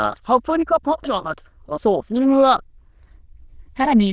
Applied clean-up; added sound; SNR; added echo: neural diffusion model UNIVERSE++.